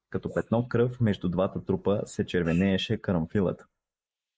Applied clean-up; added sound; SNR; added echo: neural mask model Resemble Enhance denoiser.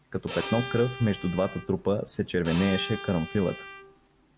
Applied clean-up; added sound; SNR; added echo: none; Bowed string instrument; 11 dB; none.